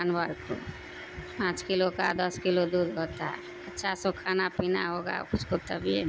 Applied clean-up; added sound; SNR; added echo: none; Bowed string instrument; 18 dB; none.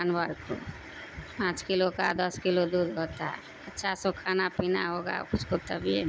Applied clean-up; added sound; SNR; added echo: none; none; none; none.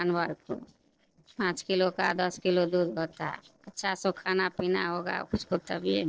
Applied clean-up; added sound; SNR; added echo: neural separator model SepFormer DNS4.